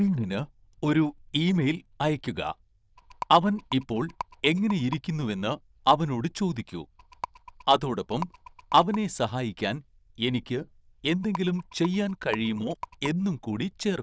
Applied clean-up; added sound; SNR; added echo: neural diffusion model UNIVERSE++.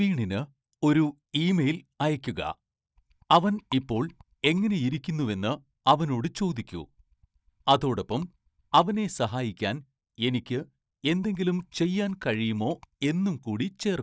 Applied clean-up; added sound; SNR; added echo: neural mask model DeepFilterNet 3.